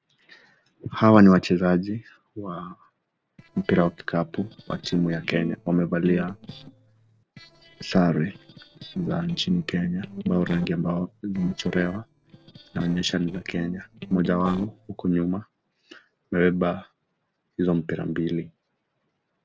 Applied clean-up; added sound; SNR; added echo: neural separator model SepFormer DNS4.